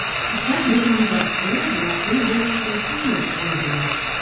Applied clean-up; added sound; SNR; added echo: none; Frying (food); -3 dB; reverberation time 0.6 s.